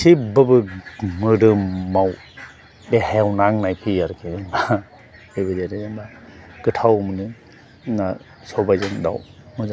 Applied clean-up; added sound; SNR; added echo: none; none; none; none.